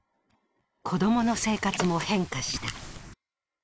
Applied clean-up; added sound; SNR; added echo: neural mask model Resemble Enhance denoiser.